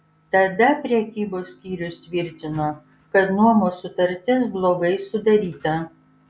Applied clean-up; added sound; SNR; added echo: none; none; none; none.